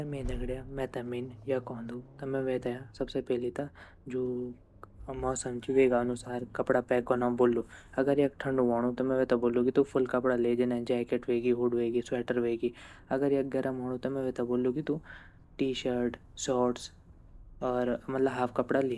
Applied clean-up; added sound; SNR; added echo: none; Accelerating, revving, vroom; 19 dB; none.